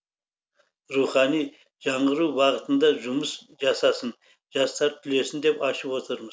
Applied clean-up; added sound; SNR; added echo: none; none; none; none.